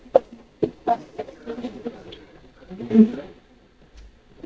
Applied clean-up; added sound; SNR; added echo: neural mask model DeepFilterNet 3.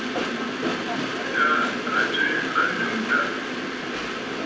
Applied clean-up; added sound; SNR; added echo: none; Train; 0 dB; reverberation time 0.6 s.